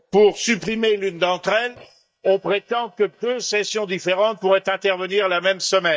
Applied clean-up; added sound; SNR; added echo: neural mask model DeepFilterNet 3.